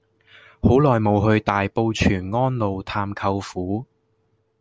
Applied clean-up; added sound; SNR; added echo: none; none; none; none.